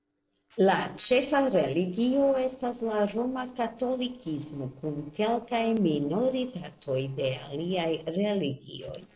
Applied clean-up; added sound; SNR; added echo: neural separator model SepFormer DNS4.